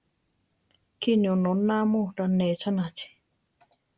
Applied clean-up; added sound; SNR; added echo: none; none; none; none.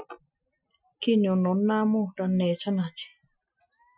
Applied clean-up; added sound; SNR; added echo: classical method Wiener filter.